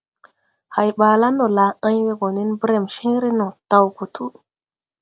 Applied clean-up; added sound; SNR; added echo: none; none; none; none.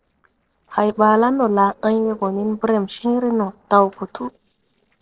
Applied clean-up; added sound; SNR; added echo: neural separator model SepFormer DNS4.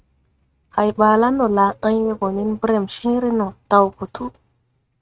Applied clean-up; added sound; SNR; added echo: neural mask model RNNoise.